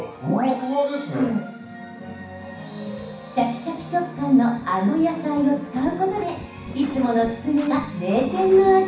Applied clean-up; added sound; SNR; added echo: none; Scratching (performance technique); 18 dB; reverberation time 0.6 s.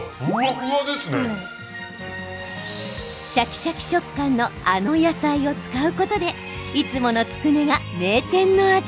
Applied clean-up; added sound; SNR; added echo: none; none; none; none.